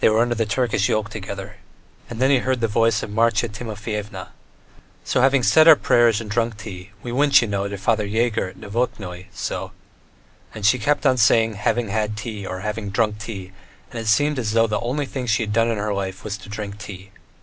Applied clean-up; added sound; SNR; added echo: none; none; none; none.